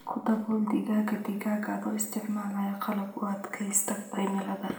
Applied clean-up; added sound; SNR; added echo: none; none; none; reverberation time 0.7 s.